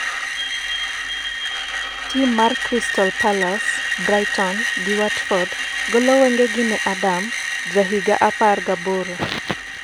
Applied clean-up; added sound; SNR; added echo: none; Screech; 3 dB; none.